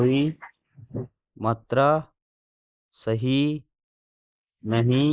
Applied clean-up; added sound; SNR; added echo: neural mask model Resemble Enhance denoiser.